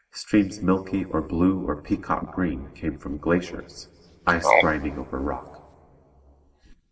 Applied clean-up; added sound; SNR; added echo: none; Frog; 0 dB; reverberation time 3.0 s.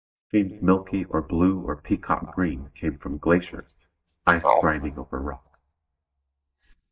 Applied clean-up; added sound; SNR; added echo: neural mask model DeepFilterNet 3.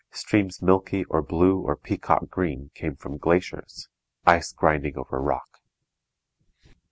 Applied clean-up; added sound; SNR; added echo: none; none; none; none.